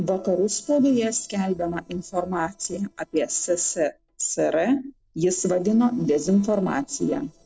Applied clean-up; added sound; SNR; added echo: neural separator model SepFormer DNS4.